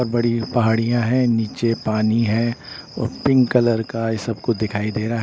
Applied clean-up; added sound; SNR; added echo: none; none; none; none.